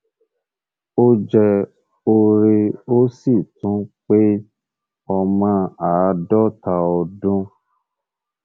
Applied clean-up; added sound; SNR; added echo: none; none; none; none.